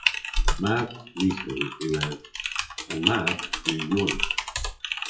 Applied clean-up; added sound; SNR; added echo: classical method WPE with log-MMSE.